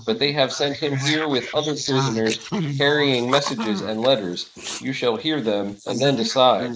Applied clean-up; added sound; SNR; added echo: neural mask model Resemble Enhance denoiser.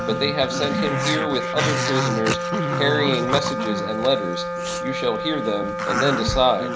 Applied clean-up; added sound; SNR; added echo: none; Growling + Wind instrument, woodwind instrument; 0 dB; none.